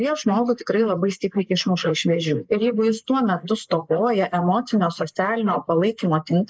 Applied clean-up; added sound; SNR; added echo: neural mask model Resemble Enhance denoiser.